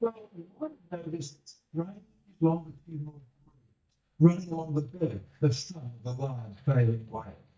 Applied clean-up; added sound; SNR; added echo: neural mask model DeepFilterNet 3.